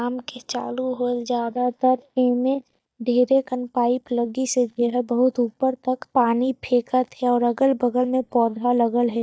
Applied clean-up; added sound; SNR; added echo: neural mask model DeepFilterNet 3.